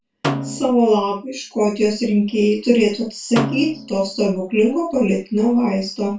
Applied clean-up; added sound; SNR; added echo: none; Snare drum; 11 dB; reverberation time 0.2 s.